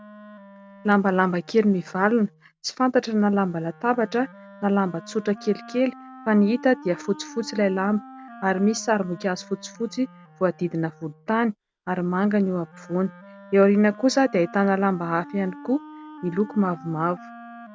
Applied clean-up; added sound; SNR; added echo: none; Wind instrument, woodwind instrument; 20 dB; none.